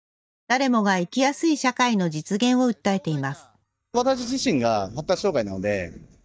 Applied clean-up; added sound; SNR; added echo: neural mask model DeepFilterNet 3.